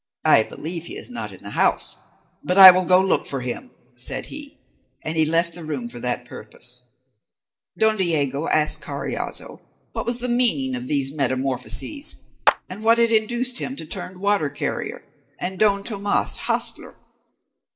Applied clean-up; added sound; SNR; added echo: neural separator model SepFormer DNS4.